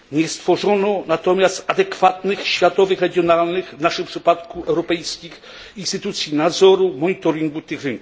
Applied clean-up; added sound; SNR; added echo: none; none; none; none.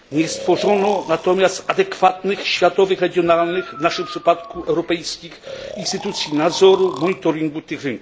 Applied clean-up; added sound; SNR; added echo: none; Breathing; 14 dB; none.